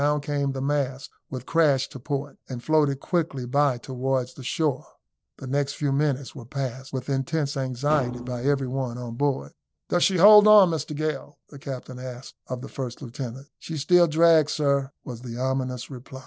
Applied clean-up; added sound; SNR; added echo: neural separator model SepFormer DNS4.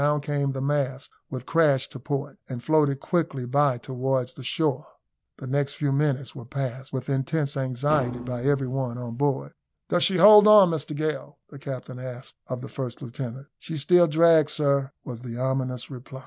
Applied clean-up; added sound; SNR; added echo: none; Thump, thud; 11 dB; none.